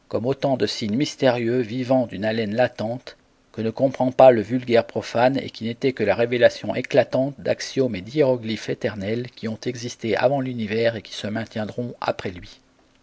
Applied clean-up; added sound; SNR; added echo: none; none; none; none.